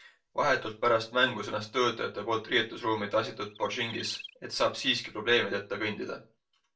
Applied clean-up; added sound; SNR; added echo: none; Chirp, tweet; 15 dB; reverberation time 0.2 s.